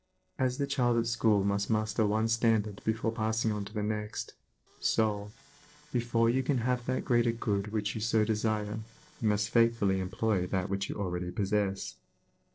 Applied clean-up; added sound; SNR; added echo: neural separator model SepFormer DNS4.